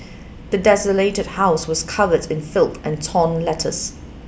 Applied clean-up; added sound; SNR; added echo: none; none; none; none.